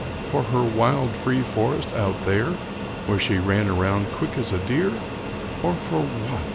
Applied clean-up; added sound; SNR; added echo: none; Fixed-wing aircraft, airplane; 6 dB; none.